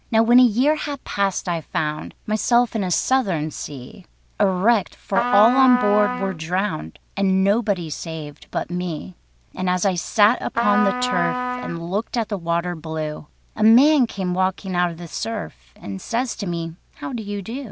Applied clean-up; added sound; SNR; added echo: none; Trumpet; 4 dB; none.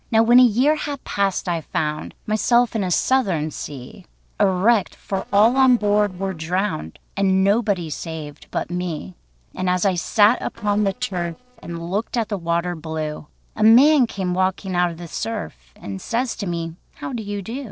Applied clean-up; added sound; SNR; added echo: neural separator model SepFormer DNS4.